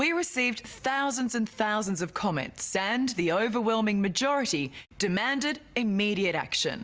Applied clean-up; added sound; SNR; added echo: none; none; none; none.